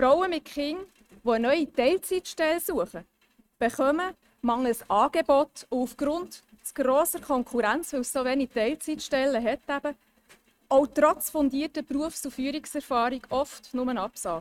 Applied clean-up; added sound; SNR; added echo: neural mask model RNNoise.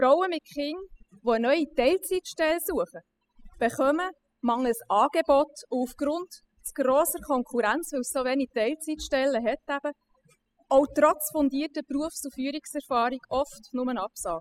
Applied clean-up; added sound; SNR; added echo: classical method spectral subtraction.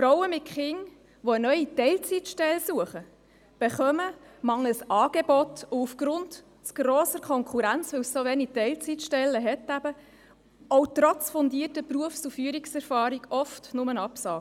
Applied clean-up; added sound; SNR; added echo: none; none; none; none.